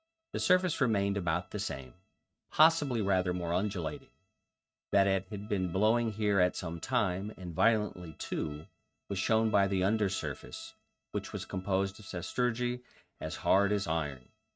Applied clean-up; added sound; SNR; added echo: neural mask model RNNoise.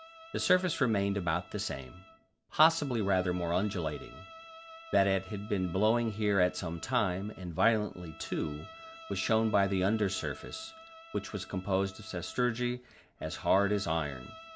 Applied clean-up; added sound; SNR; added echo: none; Bowed string instrument; 19 dB; none.